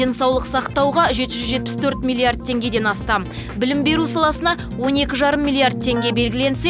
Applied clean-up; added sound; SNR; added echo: none; Keyboard (musical); 11 dB; none.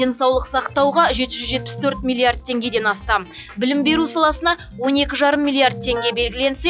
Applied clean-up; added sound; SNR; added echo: classical method log-MMSE.